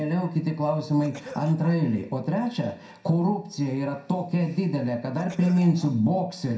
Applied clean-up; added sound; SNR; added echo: none; Cough; 19 dB; reverberation time 0.5 s.